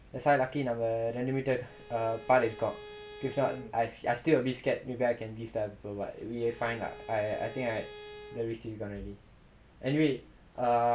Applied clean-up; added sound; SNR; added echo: none; Bowed string instrument; 17 dB; none.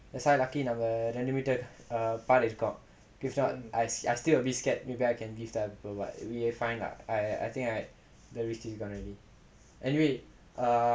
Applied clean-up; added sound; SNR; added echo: none; none; none; none.